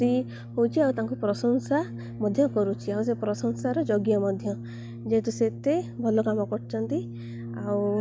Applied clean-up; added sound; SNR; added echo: none; Brass instrument; 10 dB; none.